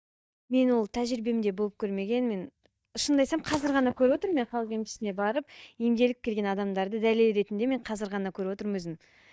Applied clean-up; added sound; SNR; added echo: neural mask model DeepFilterNet 3.